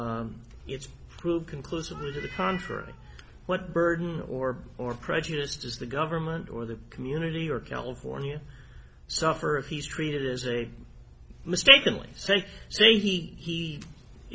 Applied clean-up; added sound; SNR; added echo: none; Meow; 15 dB; none.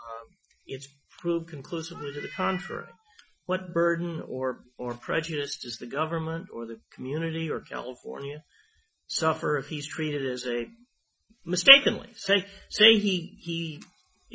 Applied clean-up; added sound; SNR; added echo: classical method Wiener filter.